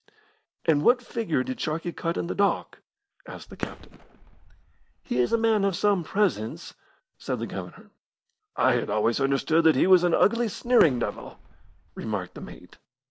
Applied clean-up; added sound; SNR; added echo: none; Fireworks; 14 dB; none.